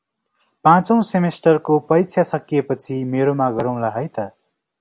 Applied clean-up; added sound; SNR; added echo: none; none; none; none.